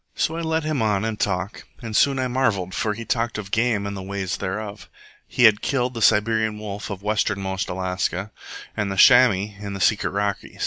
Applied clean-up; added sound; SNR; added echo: none; none; none; none.